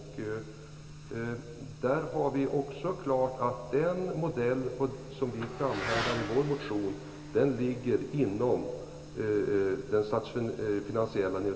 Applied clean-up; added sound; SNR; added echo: none; Motorcycle / Accelerating, revving, vroom; 14 dB; reverberation time 3.0 s.